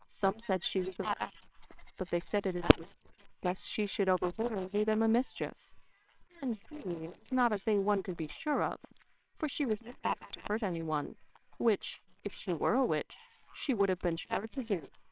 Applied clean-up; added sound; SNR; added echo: neural separator model SepFormer WHAMR!.